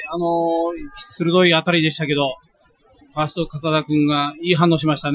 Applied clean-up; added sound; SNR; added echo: classical method Wiener filter.